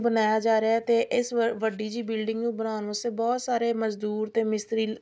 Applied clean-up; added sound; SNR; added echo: none; none; none; none.